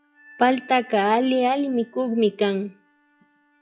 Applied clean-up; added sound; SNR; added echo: classical method log-MMSE.